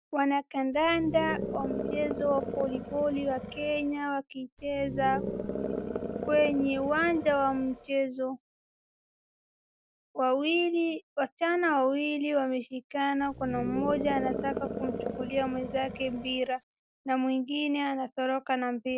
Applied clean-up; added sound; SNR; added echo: none; Animal; 6 dB; none.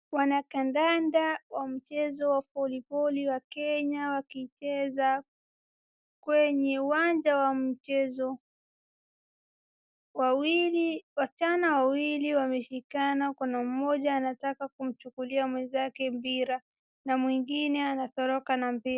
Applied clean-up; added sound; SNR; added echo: none; none; none; none.